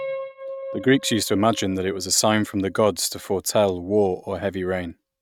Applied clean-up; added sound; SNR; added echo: neural mask model RNNoise.